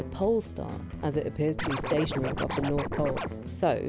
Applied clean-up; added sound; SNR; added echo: none; Scratching (performance technique); 3 dB; none.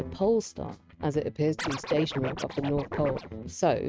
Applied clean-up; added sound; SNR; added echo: neural mask model RNNoise.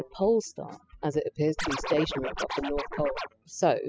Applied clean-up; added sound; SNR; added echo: classical method spectral subtraction.